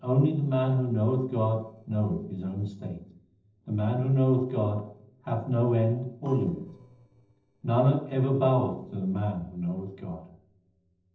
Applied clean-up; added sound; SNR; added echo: neural separator model SepFormer DNS4.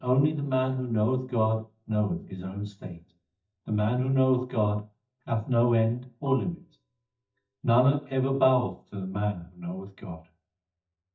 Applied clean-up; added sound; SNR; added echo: neural mask model DeepFilterNet 3.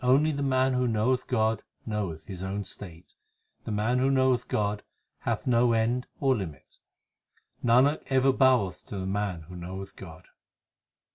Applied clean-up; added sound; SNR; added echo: none; none; none; none.